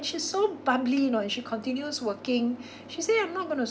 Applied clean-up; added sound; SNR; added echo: none; none; none; none.